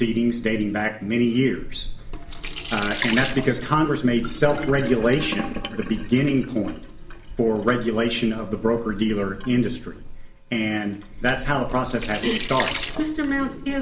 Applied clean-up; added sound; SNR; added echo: none; Sink (filling or washing); 8 dB; reverberation time 0.5 s.